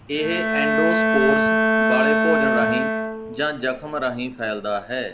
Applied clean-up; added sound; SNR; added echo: none; Bowed string instrument; -3 dB; none.